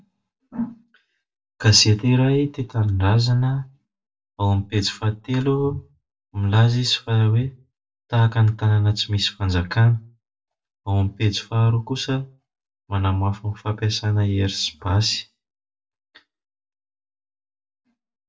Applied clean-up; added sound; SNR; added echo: none; none; none; reverberation time 0.2 s.